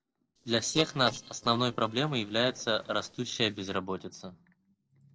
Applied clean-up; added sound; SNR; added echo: neural separator model SepFormer DNS4.